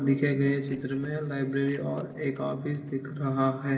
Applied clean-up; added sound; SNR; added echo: neural separator model SepFormer DNS4.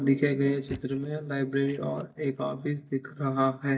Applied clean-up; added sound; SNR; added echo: neural mask model DeepFilterNet 3.